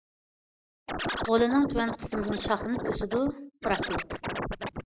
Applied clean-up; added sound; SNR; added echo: neural mask model Resemble Enhance denoiser.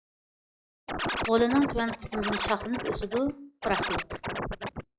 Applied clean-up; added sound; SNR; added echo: classical method log-MMSE.